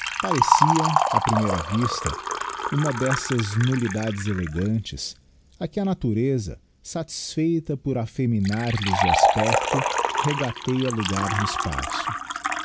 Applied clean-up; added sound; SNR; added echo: none; Liquid; 0 dB; none.